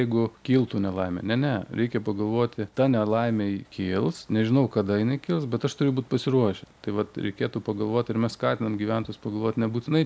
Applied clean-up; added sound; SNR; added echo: none; none; none; none.